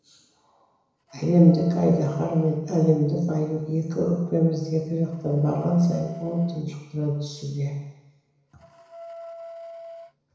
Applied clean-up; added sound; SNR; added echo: none; Wind instrument, woodwind instrument; 18 dB; reverberation time 1.0 s.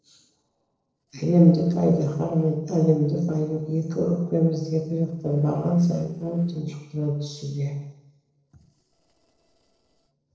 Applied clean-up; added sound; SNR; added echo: neural separator model SepFormer DNS4.